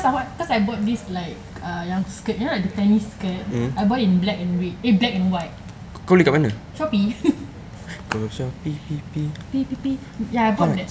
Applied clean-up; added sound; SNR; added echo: none; none; none; none.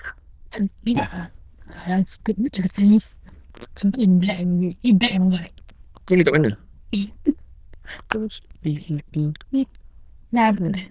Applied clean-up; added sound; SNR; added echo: neural diffusion model UNIVERSE++.